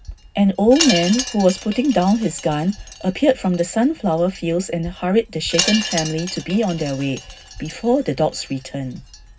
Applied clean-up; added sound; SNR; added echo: none; Wind chime; 10 dB; reverberation time 0.4 s.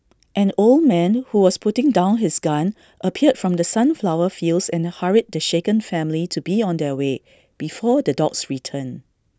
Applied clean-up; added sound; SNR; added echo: none; none; none; none.